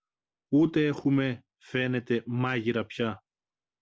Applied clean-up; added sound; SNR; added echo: none; none; none; none.